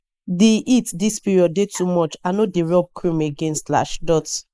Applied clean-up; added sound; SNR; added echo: neural mask model Resemble Enhance denoiser.